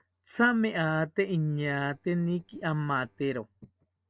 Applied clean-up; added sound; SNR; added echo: neural separator model SepFormer DNS4.